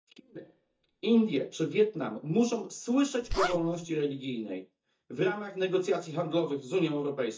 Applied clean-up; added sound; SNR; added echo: neural mask model DeepFilterNet 3.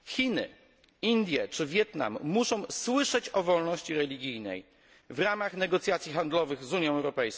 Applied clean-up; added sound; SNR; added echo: none; none; none; none.